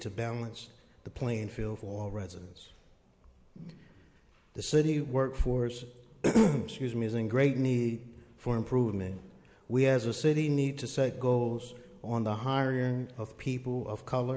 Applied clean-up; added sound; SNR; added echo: none; none; none; none.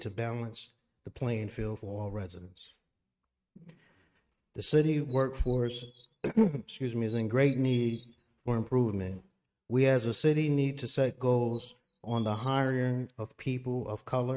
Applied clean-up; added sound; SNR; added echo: neural mask model RNNoise.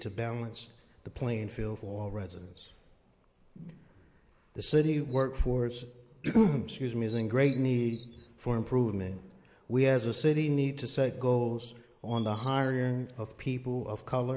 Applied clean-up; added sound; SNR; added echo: neural mask model Resemble Enhance denoiser.